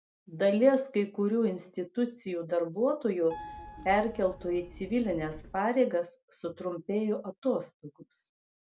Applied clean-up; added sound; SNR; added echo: none; Keyboard (musical); 16 dB; none.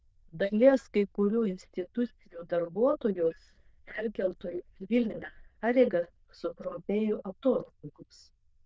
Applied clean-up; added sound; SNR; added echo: neural diffusion model UNIVERSE++.